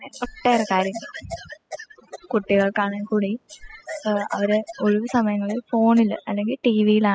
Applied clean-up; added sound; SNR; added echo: classical method spectral subtraction.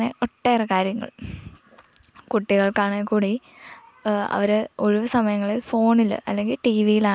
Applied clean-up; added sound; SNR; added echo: none; none; none; none.